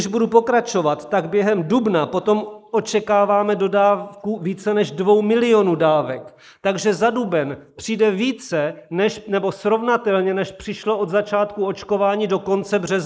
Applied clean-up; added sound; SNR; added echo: neural mask model Resemble Enhance denoiser.